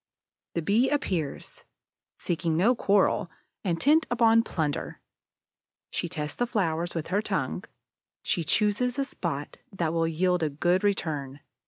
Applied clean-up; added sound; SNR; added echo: none; none; none; none.